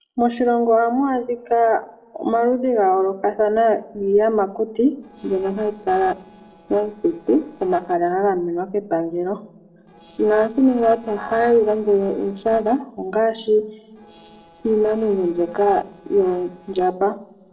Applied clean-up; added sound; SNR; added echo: neural separator model SepFormer DNS4.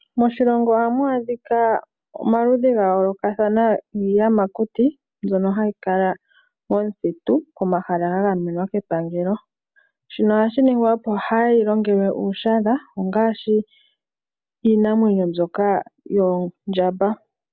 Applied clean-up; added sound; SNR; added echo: none; none; none; none.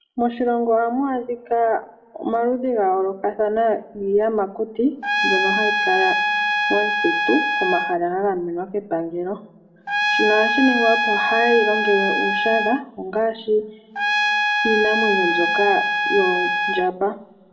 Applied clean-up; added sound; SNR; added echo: none; Trumpet; 0 dB; reverberation time 1.1 s.